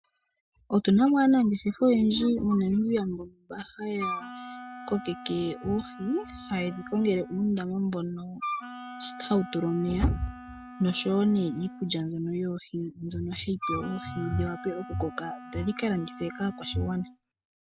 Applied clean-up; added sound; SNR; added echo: none; Wind instrument, woodwind instrument; 12 dB; none.